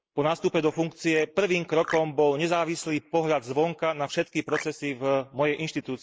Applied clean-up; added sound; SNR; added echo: neural mask model Resemble Enhance denoiser.